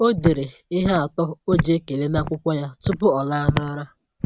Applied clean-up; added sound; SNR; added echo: none; Walk, footsteps; 6 dB; none.